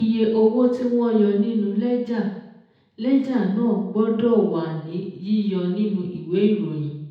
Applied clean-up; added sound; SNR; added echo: none; none; none; reverberation time 0.8 s.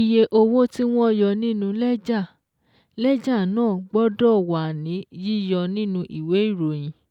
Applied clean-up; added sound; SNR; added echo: none; none; none; none.